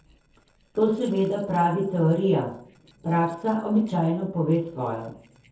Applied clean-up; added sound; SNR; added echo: neural separator model SepFormer DNS4.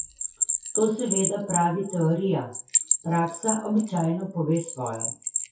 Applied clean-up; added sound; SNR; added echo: classical method WPE with log-MMSE.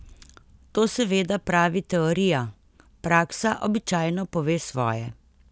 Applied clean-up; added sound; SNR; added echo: none; none; none; none.